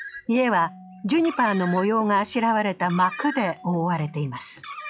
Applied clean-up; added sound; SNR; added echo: classical method log-MMSE.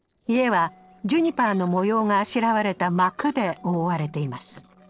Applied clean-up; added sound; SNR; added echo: neural separator model SepFormer DNS4.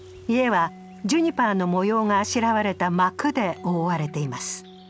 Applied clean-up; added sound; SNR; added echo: none; none; none; none.